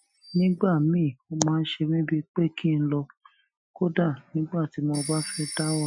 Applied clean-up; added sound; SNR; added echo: classical method Wiener filter.